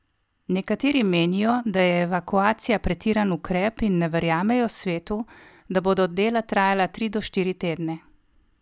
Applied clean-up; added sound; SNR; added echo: none; none; none; none.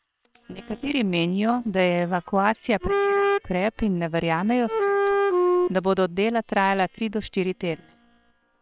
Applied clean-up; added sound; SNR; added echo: neural separator model SepFormer WHAM!.